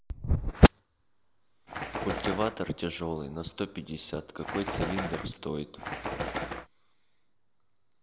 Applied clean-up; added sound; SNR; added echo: none; Bird; 4 dB; none.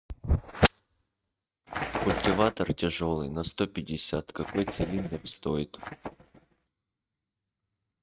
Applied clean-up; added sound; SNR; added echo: neural mask model RNNoise.